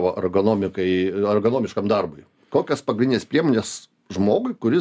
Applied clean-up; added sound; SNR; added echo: none; none; none; none.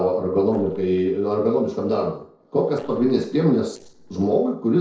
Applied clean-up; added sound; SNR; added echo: neural separator model SepFormer DNS4.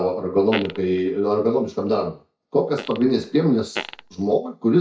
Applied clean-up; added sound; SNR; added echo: neural mask model DeepFilterNet 3.